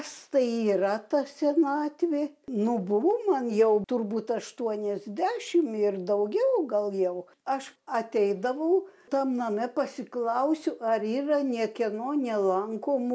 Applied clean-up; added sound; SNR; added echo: none; none; none; none.